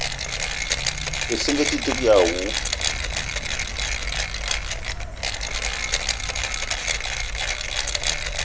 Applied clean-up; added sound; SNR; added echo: none; Mechanisms + Insect; -3 dB; none.